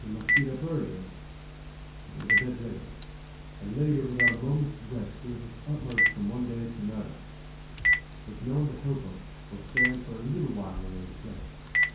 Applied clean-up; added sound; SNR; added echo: none; Telephone; -1 dB; reverberation time 0.6 s.